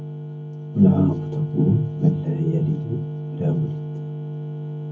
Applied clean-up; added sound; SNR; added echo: none; none; none; reverberation time 0.3 s.